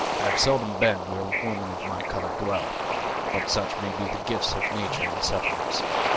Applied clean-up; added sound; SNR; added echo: none; Bird / Ocean; -1 dB; none.